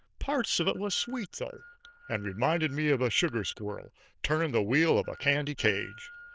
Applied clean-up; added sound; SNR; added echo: neural diffusion model UNIVERSE++.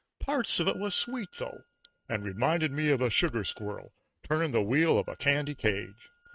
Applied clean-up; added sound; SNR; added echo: neural mask model RNNoise.